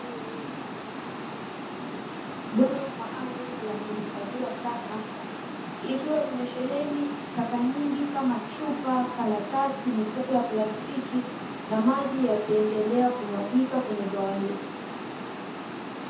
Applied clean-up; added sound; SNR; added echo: none; Water; 7 dB; reverberation time 0.5 s.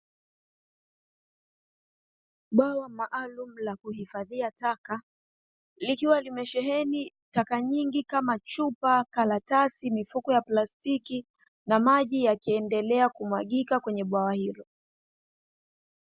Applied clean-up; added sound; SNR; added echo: none; none; none; none.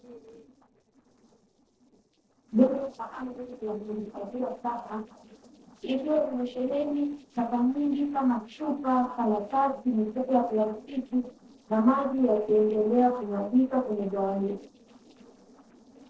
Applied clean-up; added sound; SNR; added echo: neural separator model SepFormer DNS4.